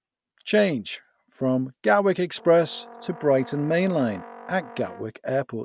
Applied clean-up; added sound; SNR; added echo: none; Brass instrument; 19 dB; none.